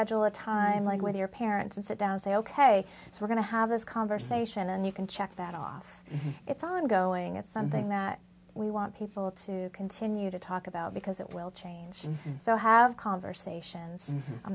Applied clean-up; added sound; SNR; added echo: none; none; none; none.